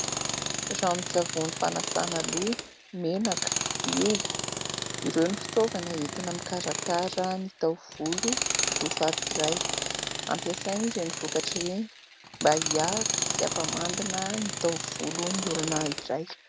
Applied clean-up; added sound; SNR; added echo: none; Tools; 1 dB; none.